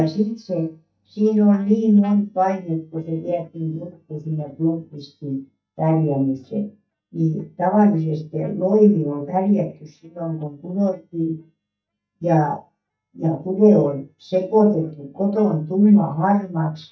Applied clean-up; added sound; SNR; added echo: neural mask model DeepFilterNet 3.